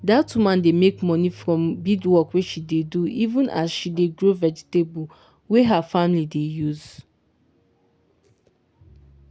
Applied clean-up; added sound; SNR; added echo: none; none; none; none.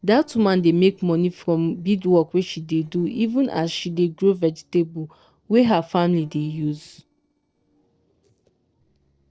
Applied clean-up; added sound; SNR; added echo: neural separator model SepFormer DNS4.